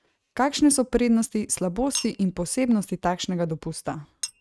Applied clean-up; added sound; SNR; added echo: neural mask model RNNoise.